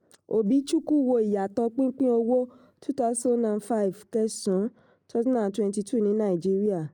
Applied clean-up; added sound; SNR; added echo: neural mask model Resemble Enhance denoiser.